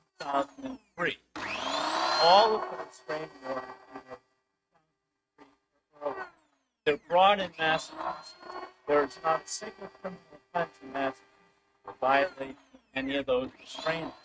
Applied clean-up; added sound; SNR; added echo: neural mask model RNNoise.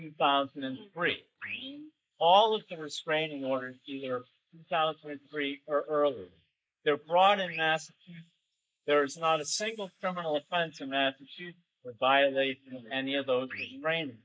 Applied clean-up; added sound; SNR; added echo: neural mask model Resemble Enhance denoiser.